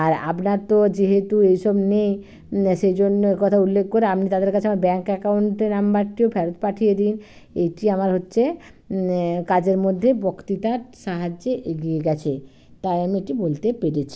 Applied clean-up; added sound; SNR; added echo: none; none; none; none.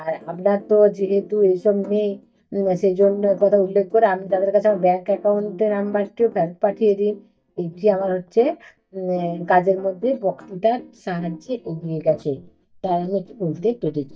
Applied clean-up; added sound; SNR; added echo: neural mask model DeepFilterNet 3.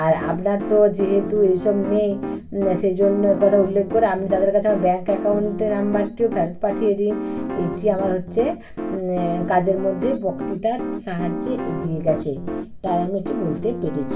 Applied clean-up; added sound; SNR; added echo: none; Piano; 7 dB; reverberation time 0.2 s.